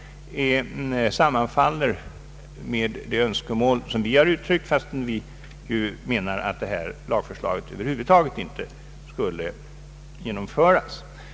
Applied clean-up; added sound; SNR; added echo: none; none; none; none.